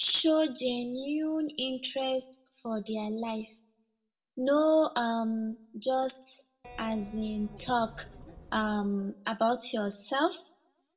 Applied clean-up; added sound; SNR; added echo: none; Keyboard (musical); 17 dB; reverberation time 0.4 s.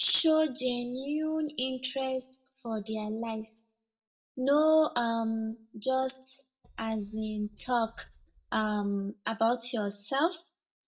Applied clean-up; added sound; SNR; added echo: neural mask model DeepFilterNet 3.